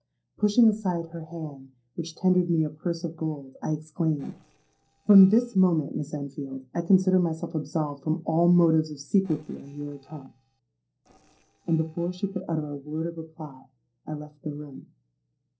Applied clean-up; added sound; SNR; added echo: neural separator model SepFormer DNS4.